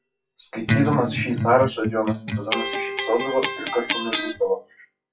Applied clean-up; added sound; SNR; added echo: classical method WPE with log-MMSE.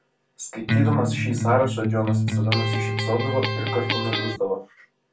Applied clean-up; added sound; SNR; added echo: none; Electric guitar; -4 dB; reverberation time 0.2 s.